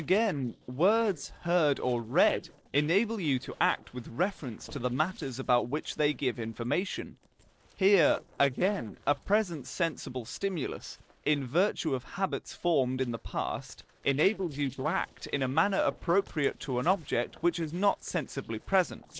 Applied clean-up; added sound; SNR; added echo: neural separator model SepFormer DNS4.